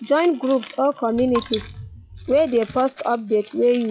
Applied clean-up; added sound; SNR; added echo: classical method log-MMSE.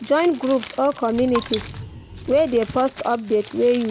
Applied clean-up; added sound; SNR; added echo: none; Raindrop + Crumpling, crinkling; 15 dB; none.